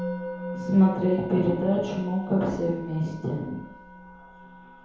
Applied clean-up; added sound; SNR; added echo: none; Musical instrument; 11 dB; reverberation time 0.9 s.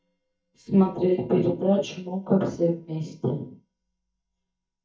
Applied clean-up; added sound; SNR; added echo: neural mask model DeepFilterNet 3.